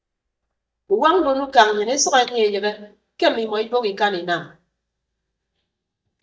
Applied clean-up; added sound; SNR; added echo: neural mask model DeepFilterNet 3.